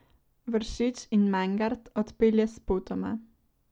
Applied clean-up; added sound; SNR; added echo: none; none; none; none.